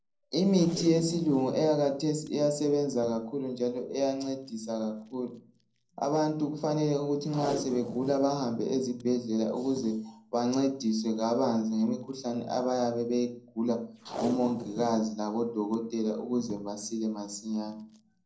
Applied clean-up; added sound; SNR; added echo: neural separator model SepFormer DNS4.